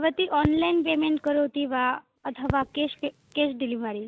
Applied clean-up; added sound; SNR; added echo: none; Crackle; 13 dB; none.